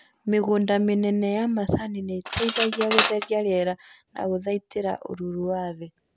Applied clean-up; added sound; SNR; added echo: none; Cutlery, silverware; 5 dB; none.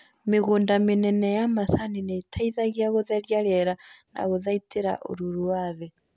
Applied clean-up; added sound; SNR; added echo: none; none; none; none.